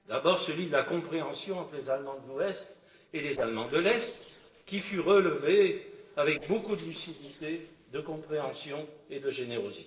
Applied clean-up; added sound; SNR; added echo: neural separator model SepFormer DNS4.